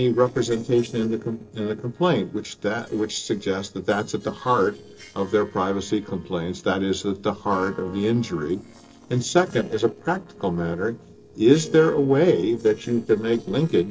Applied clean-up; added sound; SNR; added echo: neural separator model SepFormer DNS4.